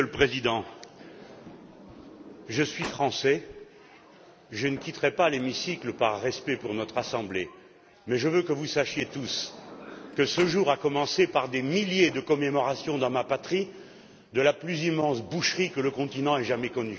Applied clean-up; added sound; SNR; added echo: none; Sliding door; 20 dB; none.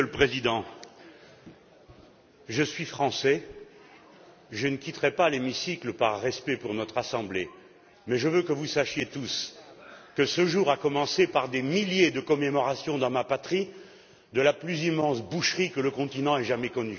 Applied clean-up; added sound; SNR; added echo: none; none; none; none.